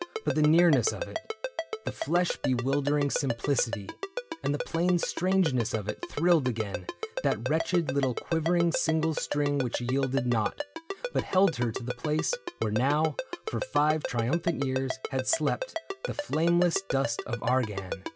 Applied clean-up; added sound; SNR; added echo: none; Ringtone; 7 dB; none.